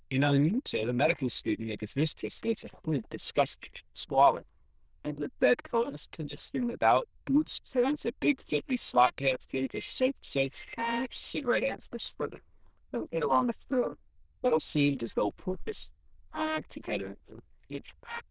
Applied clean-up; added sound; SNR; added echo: neural diffusion model UNIVERSE++.